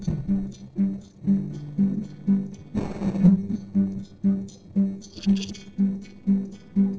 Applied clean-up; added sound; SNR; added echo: neural separator model SepFormer DNS4.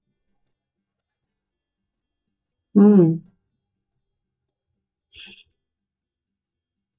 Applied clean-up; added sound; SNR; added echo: neural mask model DeepFilterNet 3.